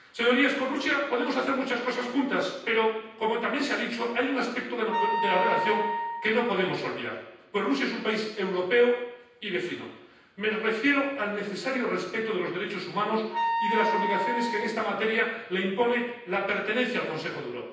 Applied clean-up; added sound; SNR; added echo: none; Wind instrument, woodwind instrument; 4 dB; reverberation time 0.9 s.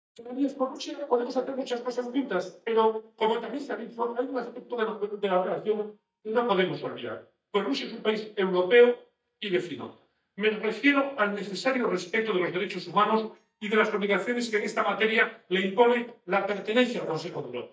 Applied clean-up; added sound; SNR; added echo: neural mask model DeepFilterNet 3.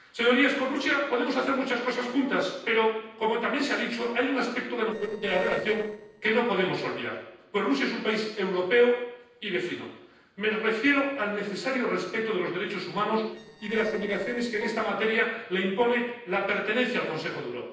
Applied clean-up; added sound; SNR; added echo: neural separator model SepFormer DNS4.